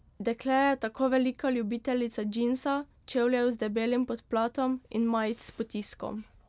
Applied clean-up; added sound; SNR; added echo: none; none; none; none.